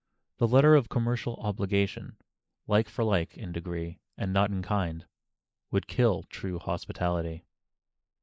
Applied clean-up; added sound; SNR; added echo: neural mask model Resemble Enhance denoiser.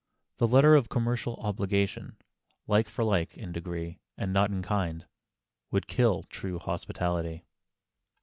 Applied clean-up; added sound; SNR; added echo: none; none; none; none.